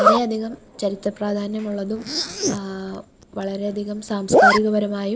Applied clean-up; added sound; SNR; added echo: none; Zipper (clothing); -2 dB; none.